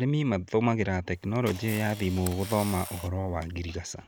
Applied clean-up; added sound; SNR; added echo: none; Camera; 15 dB; none.